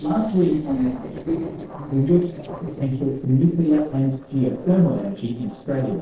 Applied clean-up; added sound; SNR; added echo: neural separator model SepFormer DNS4.